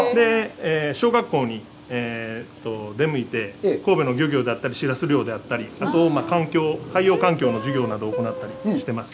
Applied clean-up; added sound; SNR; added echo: none; none; none; none.